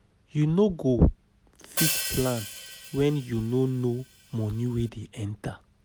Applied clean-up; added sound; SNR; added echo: none; Hi-hat; 7 dB; none.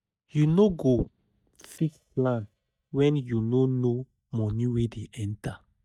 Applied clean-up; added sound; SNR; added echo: neural mask model DeepFilterNet 3.